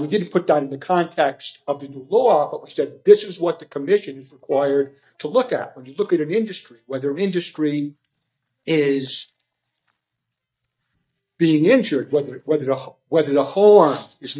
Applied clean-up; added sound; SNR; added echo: neural mask model DeepFilterNet 3.